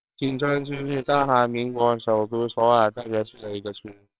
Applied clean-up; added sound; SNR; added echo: neural separator model SepFormer WHAMR!.